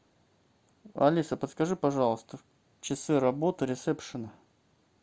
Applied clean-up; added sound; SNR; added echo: none; none; none; none.